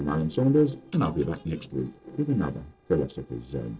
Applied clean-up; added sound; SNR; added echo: neural separator model SepFormer DNS4.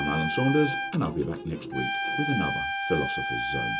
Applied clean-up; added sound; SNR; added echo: none; Trumpet; 2 dB; reverberation time 0.2 s.